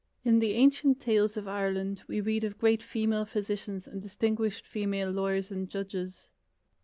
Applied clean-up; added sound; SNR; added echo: none; none; none; none.